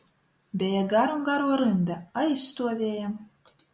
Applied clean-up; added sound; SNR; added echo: none; none; none; none.